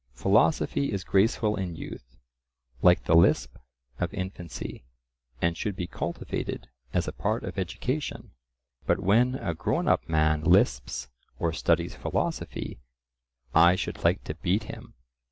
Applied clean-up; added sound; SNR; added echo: none; none; none; none.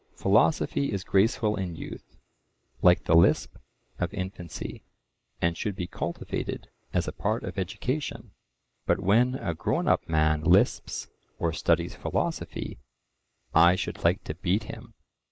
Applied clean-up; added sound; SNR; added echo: neural mask model Resemble Enhance denoiser.